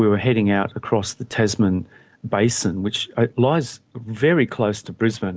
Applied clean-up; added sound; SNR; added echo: none; none; none; none.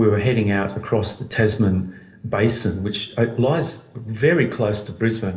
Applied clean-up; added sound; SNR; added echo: none; none; none; reverberation time 1.3 s.